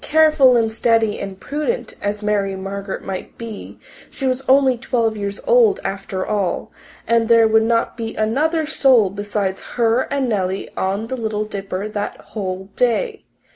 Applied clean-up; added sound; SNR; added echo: none; none; none; none.